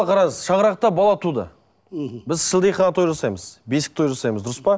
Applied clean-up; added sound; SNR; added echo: none; none; none; none.